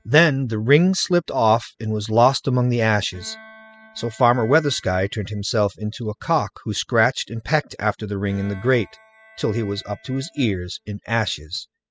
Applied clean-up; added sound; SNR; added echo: classical method spectral subtraction.